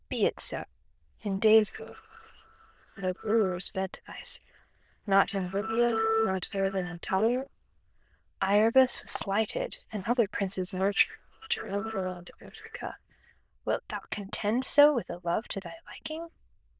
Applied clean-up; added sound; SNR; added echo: neural diffusion model UNIVERSE++.